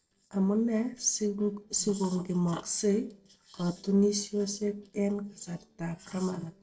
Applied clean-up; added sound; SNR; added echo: neural separator model SepFormer DNS4.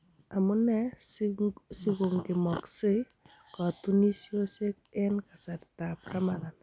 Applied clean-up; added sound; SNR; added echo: none; none; none; none.